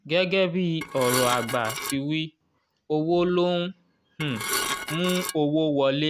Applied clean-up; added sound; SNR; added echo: none; Dishes, pots, and pans / Glass; 5 dB; none.